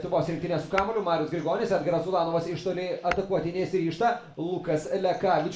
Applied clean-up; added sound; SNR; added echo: none; Tap / Hammer; 17 dB; reverberation time 0.4 s.